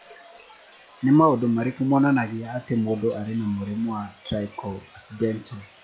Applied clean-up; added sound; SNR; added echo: classical method log-MMSE.